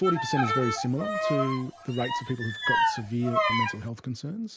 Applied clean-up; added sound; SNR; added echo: none; Bowed string instrument; -1 dB; none.